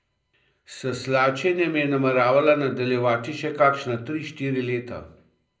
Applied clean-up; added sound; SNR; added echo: none; none; none; reverberation time 0.5 s.